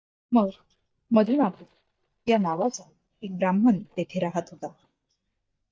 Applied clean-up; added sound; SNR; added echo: neural mask model DeepFilterNet 3.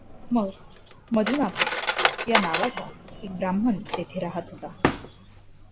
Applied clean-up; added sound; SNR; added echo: none; Cutlery, silverware; 1 dB; none.